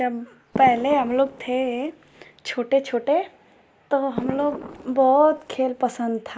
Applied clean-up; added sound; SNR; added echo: none; Fireworks; 14 dB; none.